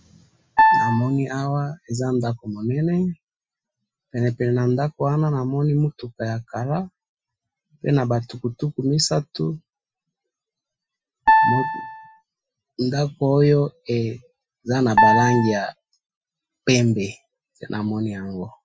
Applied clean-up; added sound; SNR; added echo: classical method Wiener filter.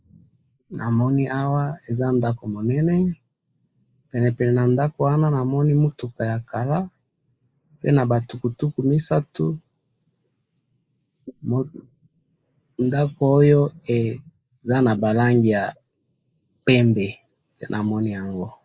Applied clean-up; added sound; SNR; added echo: neural mask model Resemble Enhance denoiser.